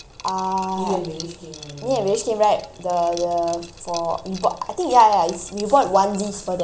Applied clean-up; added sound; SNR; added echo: none; Liquid; 20 dB; none.